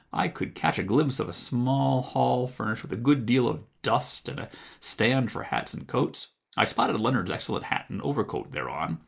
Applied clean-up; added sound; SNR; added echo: neural mask model Resemble Enhance denoiser.